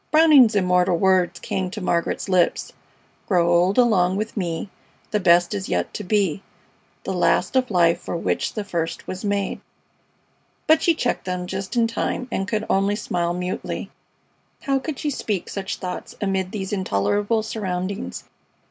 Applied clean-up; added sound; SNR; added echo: none; none; none; none.